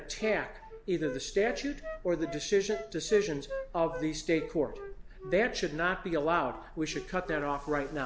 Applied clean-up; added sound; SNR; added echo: none; Wind instrument, woodwind instrument; 14 dB; none.